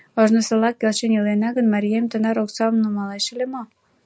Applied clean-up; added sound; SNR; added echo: none; none; none; none.